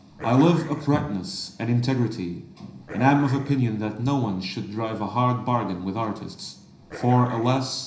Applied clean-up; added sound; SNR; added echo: none; Dog; 16 dB; reverberation time 0.5 s.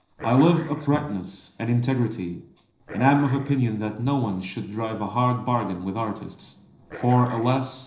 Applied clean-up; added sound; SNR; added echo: neural separator model SepFormer DNS4.